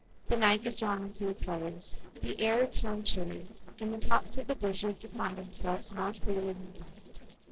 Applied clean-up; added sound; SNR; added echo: neural separator model SepFormer DNS4.